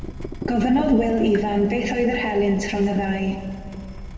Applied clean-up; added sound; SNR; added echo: none; Drip / Water tap, faucet; 12 dB; reverberation time 1.7 s.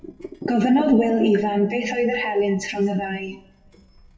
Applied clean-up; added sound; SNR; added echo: classical method WPE with log-MMSE.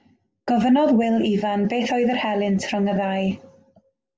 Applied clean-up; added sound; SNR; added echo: none; none; none; none.